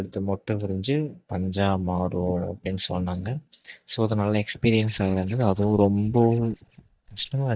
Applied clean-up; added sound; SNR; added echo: neural mask model DeepFilterNet 3.